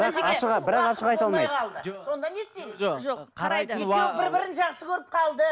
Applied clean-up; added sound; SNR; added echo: none; none; none; none.